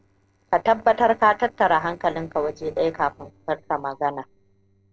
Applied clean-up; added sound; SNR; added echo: neural separator model SepFormer DNS4.